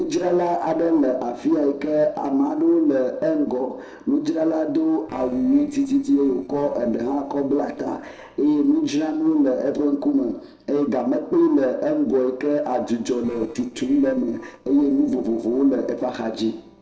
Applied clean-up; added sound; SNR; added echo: neural separator model SepFormer DNS4.